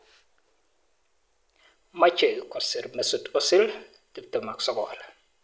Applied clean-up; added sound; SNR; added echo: none; none; none; none.